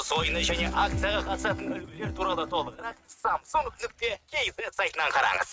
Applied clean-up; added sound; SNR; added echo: neural mask model RNNoise.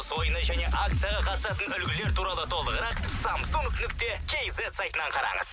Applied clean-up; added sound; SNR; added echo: none; none; none; none.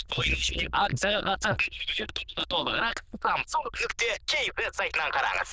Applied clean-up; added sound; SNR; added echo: neural diffusion model UNIVERSE++.